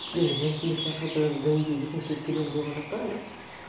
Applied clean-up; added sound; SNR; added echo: none; Bird; 10 dB; reverberation time 0.8 s.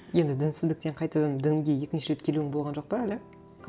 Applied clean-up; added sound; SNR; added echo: none; none; none; none.